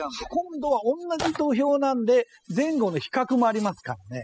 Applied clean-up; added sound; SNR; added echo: classical method spectral subtraction.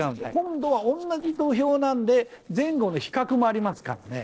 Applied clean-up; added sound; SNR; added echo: neural separator model SepFormer DNS4.